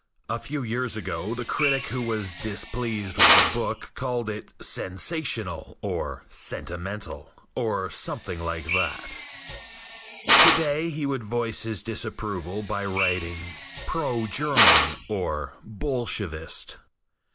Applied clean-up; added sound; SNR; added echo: none; Drill; -2 dB; none.